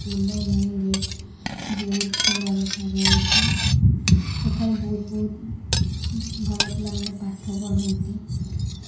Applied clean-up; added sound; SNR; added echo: none; Cutlery, silverware; 6 dB; reverberation time 0.6 s.